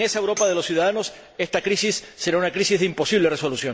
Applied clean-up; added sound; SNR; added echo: none; Tambourine; 15 dB; none.